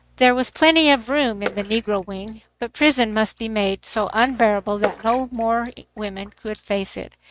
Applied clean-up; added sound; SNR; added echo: neural mask model RNNoise.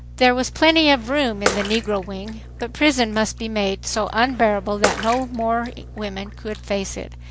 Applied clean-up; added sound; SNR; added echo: none; Bathtub (filling or washing) / Water / Splash, splatter; 10 dB; none.